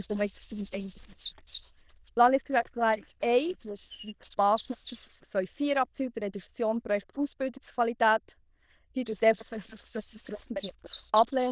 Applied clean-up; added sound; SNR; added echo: neural diffusion model UNIVERSE++.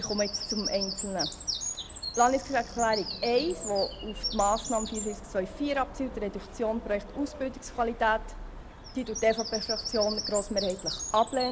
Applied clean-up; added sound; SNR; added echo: none; Bird vocalization, bird call, bird song; 7 dB; none.